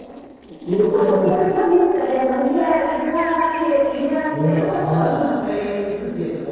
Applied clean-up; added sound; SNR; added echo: neural separator model SepFormer DNS4.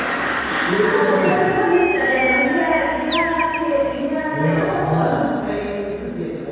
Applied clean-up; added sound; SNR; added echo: none; Bird; 9 dB; reverberation time 2.0 s.